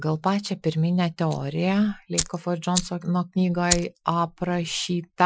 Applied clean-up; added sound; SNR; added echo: classical method Wiener filter.